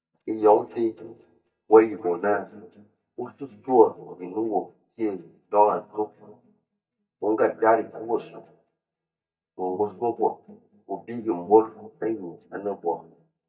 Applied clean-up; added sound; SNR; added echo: neural mask model DeepFilterNet 3.